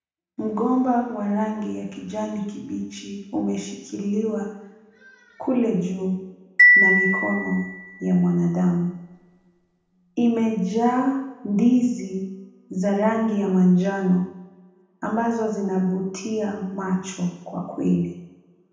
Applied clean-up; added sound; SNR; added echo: none; Marimba, xylophone; -2 dB; reverberation time 0.8 s.